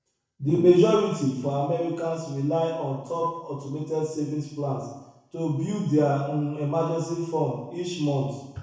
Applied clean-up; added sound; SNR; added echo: neural separator model SepFormer DNS4.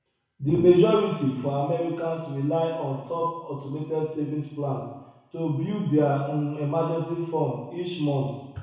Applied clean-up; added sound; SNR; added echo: none; Brass instrument; 12 dB; reverberation time 1.0 s.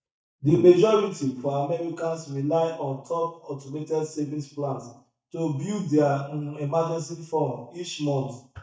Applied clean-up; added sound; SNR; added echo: neural mask model DeepFilterNet 3.